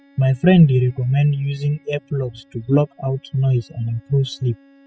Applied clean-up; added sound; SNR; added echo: classical method spectral subtraction.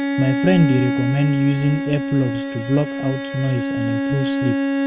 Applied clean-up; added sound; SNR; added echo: none; Bowed string instrument; 2 dB; none.